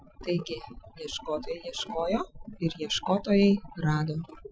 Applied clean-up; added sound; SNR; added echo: classical method Wiener filter.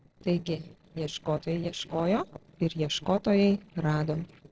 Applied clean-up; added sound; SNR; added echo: neural separator model SepFormer DNS4.